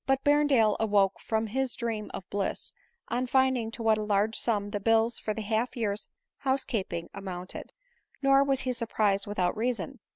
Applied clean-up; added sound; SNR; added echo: none; none; none; none.